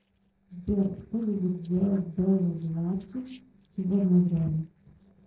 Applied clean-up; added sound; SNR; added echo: neural separator model SepFormer DNS4.